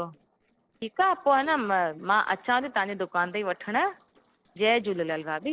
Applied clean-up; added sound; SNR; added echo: neural separator model SepFormer DNS4.